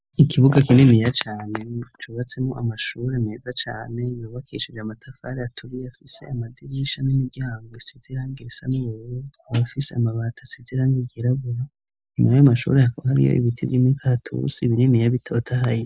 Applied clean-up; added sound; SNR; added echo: none; Hi-hat; 14 dB; none.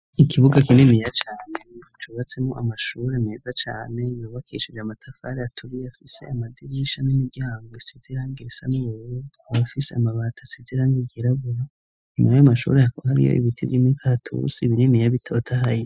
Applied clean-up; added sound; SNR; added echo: classical method spectral subtraction.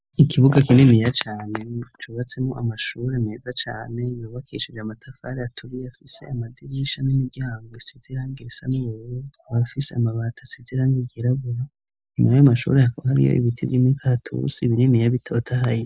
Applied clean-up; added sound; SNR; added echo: none; none; none; none.